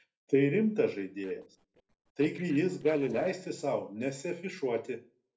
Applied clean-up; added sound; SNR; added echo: neural separator model SepFormer DNS4.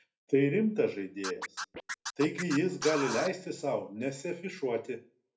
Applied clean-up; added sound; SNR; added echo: none; Scratching (performance technique); 8 dB; reverberation time 0.3 s.